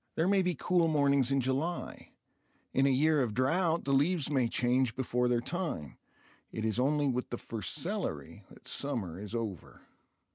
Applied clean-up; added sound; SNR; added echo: none; none; none; none.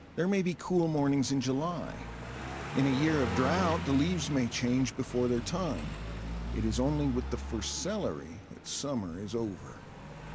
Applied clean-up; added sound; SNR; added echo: none; Car passing by; 7 dB; none.